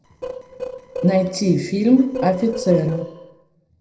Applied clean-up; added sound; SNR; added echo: neural separator model SepFormer DNS4.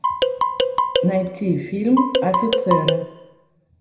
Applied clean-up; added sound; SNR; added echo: none; Marimba, xylophone; -1 dB; reverberation time 0.7 s.